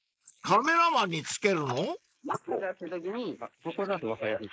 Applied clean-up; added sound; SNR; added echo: neural mask model Resemble Enhance denoiser.